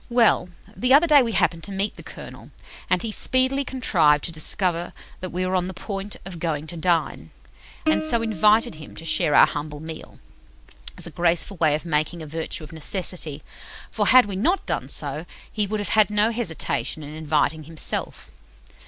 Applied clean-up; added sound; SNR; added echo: none; Plucked string instrument; 9 dB; none.